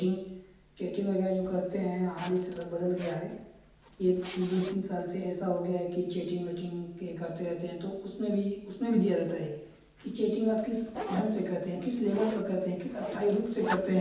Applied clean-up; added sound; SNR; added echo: none; Zipper (clothing); 15 dB; reverberation time 0.9 s.